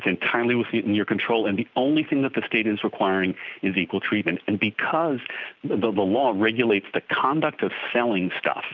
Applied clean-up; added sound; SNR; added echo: none; none; none; none.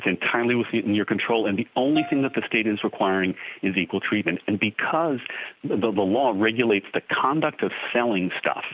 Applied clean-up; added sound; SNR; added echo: none; Piano; 19 dB; none.